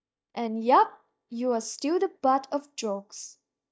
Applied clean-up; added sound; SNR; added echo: neural mask model DeepFilterNet 3.